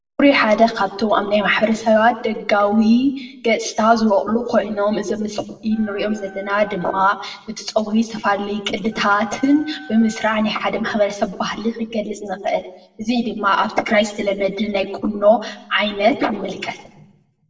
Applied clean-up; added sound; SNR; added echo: neural separator model SepFormer DNS4.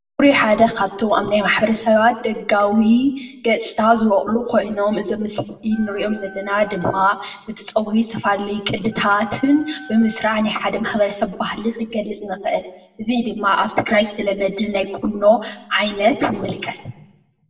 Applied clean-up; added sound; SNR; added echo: none; Wind instrument, woodwind instrument; 19 dB; reverberation time 0.6 s.